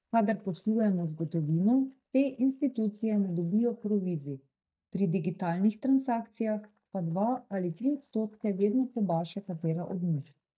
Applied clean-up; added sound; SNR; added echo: neural mask model DeepFilterNet 3.